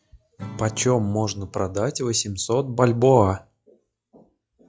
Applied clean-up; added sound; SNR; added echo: classical method log-MMSE.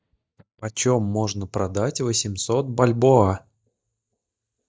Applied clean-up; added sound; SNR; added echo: neural mask model DeepFilterNet 3.